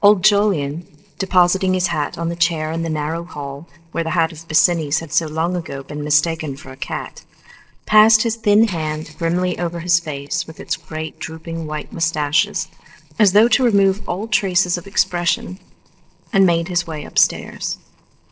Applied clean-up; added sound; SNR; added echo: neural separator model SepFormer DNS4.